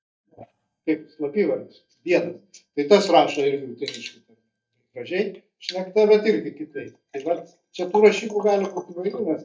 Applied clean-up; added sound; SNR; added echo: neural mask model DeepFilterNet 3.